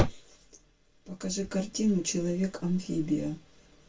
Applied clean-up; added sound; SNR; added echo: none; none; none; reverberation time 0.2 s.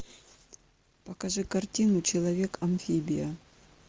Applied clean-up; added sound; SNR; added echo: none; none; none; none.